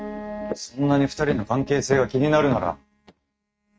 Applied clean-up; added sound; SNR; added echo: neural mask model RNNoise.